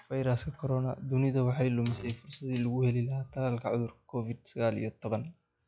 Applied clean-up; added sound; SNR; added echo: classical method log-MMSE.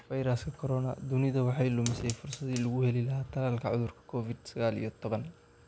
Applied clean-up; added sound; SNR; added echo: none; Fire; 17 dB; none.